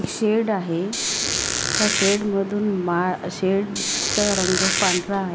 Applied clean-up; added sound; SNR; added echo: none; Squeak; 0 dB; none.